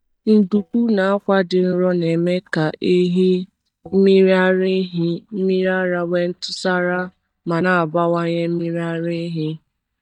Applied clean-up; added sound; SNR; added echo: neural mask model DeepFilterNet 3.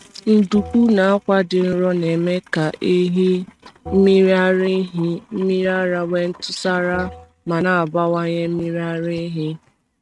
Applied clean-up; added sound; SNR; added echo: neural mask model RNNoise.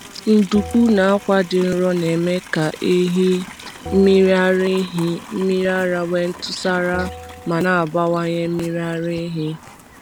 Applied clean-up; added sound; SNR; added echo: none; Bell + Livestock, farm animals, working animals; 17 dB; none.